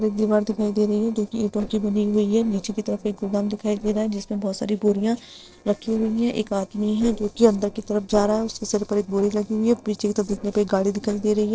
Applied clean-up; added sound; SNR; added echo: neural separator model SepFormer DNS4.